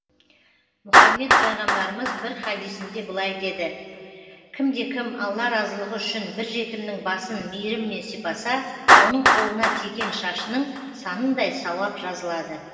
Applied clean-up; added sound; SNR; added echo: none; Clapping; -3 dB; reverberation time 2.5 s.